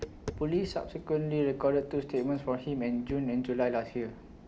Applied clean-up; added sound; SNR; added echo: none; Tap; 16 dB; none.